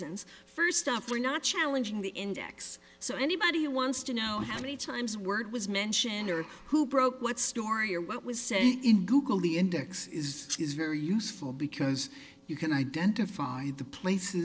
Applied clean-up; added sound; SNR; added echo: neural separator model SepFormer DNS4.